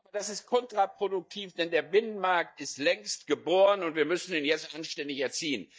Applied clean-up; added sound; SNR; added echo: neural mask model DeepFilterNet 3.